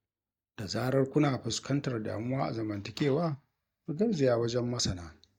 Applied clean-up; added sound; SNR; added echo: neural mask model DeepFilterNet 3.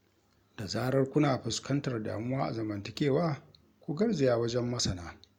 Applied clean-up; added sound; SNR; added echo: none; none; none; none.